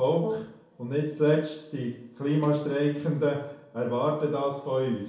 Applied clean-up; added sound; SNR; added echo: none; Brass instrument; 12 dB; reverberation time 0.6 s.